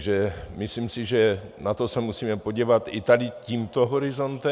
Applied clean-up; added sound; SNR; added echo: none; none; none; none.